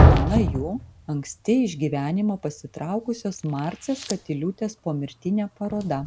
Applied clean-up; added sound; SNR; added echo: none; Slam; -1 dB; none.